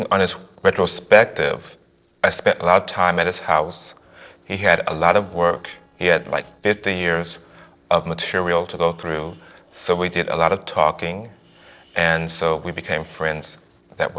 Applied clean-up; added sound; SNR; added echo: neural separator model SepFormer DNS4.